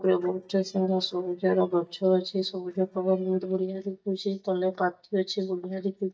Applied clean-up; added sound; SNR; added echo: neural mask model DeepFilterNet 3.